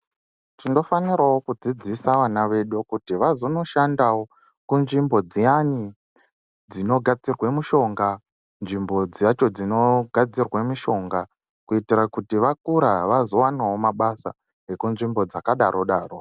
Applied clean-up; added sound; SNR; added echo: none; none; none; none.